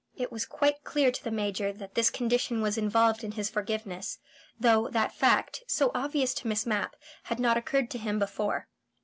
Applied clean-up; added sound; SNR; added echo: none; none; none; none.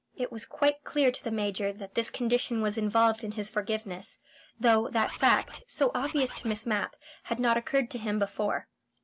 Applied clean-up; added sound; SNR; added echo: none; Bird; 13 dB; none.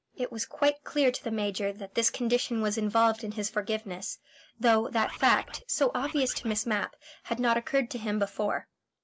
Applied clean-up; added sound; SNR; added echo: neural mask model Resemble Enhance denoiser.